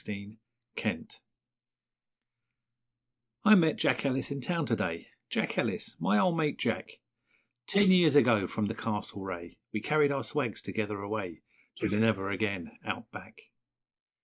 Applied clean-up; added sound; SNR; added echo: neural mask model Resemble Enhance denoiser.